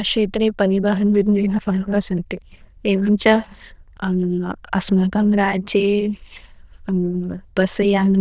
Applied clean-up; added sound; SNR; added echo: neural diffusion model UNIVERSE++.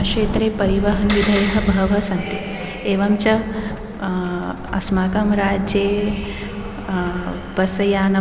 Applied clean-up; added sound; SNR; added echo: none; Rain / Thunderstorm; 9 dB; none.